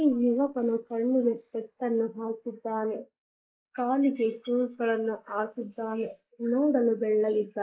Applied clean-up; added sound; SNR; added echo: neural mask model Resemble Enhance denoiser.